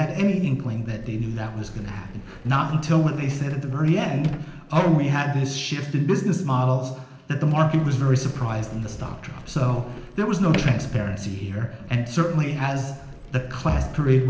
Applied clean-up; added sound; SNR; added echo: none; Sliding door; 18 dB; reverberation time 0.8 s.